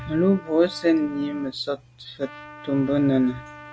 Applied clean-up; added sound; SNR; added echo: none; Trumpet; 19 dB; none.